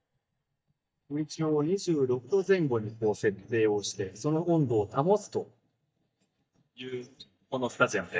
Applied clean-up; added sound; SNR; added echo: neural mask model DeepFilterNet 3.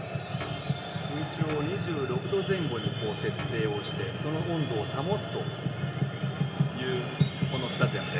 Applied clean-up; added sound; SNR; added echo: none; Guitar; 16 dB; reverberation time 1.8 s.